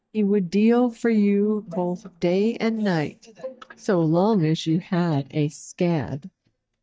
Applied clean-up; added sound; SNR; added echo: neural mask model DeepFilterNet 3.